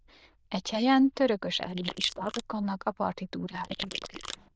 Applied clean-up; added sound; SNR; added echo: neural diffusion model UNIVERSE++.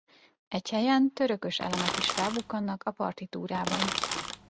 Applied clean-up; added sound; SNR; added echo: none; Crackle; 2 dB; none.